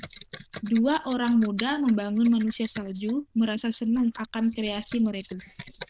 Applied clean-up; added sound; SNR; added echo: neural diffusion model UNIVERSE++.